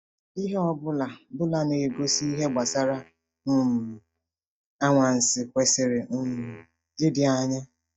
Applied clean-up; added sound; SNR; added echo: neural mask model DeepFilterNet 3.